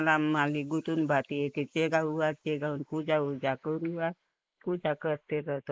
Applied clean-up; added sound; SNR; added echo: neural mask model Resemble Enhance denoiser.